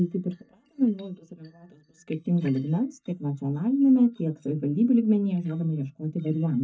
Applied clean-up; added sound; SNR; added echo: neural mask model DeepFilterNet 3.